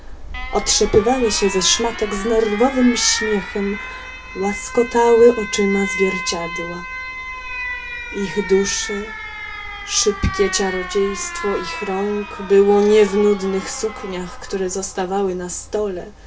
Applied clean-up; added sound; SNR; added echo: none; Alarm; 10 dB; reverberation time 0.2 s.